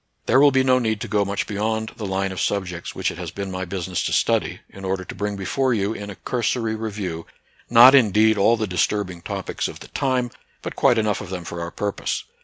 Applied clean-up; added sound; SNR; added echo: none; none; none; none.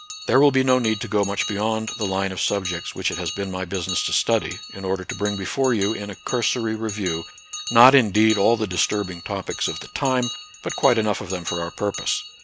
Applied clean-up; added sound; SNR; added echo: none; Bell; 12 dB; none.